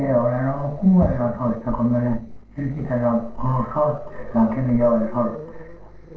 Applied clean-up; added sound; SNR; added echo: neural separator model SepFormer DNS4.